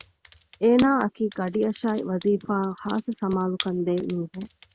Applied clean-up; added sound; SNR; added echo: none; Computer keyboard; 10 dB; none.